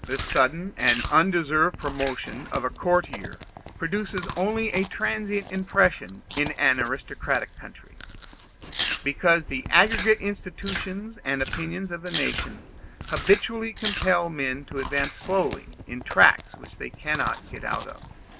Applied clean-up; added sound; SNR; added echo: none; Chewing, mastication; 10 dB; none.